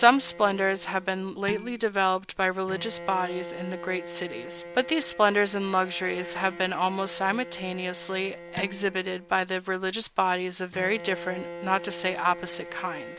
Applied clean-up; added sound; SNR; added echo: none; Dishes, pots, and pans + Bowed string instrument; 13 dB; none.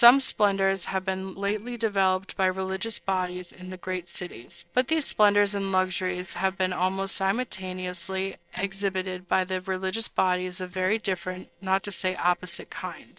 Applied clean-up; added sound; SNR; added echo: neural separator model SepFormer DNS4.